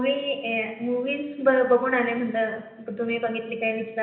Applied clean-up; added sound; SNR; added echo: none; none; none; reverberation time 0.9 s.